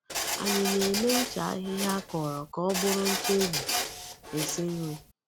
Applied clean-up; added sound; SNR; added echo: none; Printer; 2 dB; none.